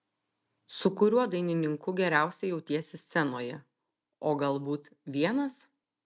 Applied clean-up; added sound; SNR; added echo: none; none; none; none.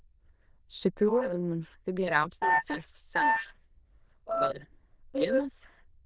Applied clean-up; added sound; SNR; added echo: neural diffusion model UNIVERSE++.